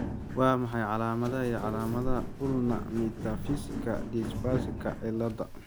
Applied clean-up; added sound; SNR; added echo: none; Walk, footsteps; 5 dB; none.